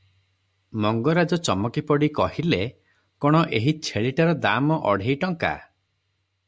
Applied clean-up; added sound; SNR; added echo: none; none; none; none.